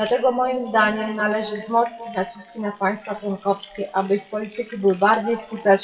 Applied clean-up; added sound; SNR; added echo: classical method WPE with log-MMSE.